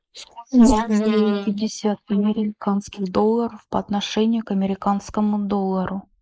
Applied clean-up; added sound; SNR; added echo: neural mask model Resemble Enhance denoiser.